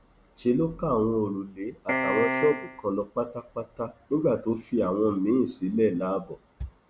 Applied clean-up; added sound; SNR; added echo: none; Piano; 1 dB; none.